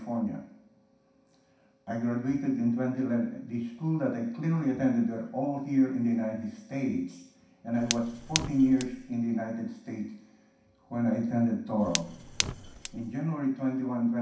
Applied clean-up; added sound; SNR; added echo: none; Fire; 7 dB; reverberation time 0.6 s.